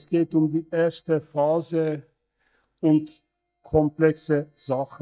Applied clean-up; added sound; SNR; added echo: neural mask model DeepFilterNet 3.